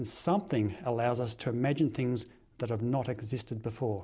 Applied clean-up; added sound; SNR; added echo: none; none; none; none.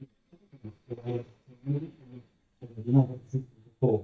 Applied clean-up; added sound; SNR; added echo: neural mask model DeepFilterNet 3.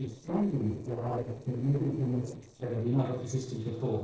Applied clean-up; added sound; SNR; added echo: neural separator model SepFormer DNS4.